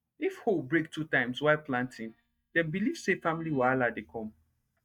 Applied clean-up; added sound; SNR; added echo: neural mask model DeepFilterNet 3.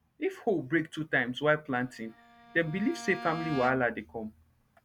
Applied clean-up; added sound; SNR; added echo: none; Bowed string instrument; 14 dB; none.